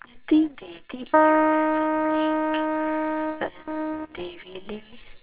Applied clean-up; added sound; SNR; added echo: neural separator model SepFormer WHAMR!.